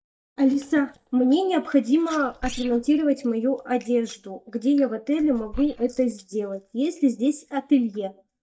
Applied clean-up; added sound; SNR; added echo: neural mask model DeepFilterNet 3.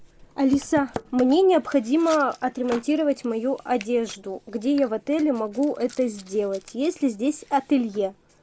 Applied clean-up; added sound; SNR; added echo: none; none; none; none.